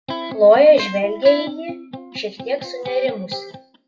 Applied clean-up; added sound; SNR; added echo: classical method WPE with log-MMSE.